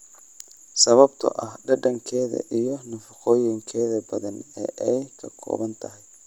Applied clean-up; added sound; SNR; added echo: none; none; none; none.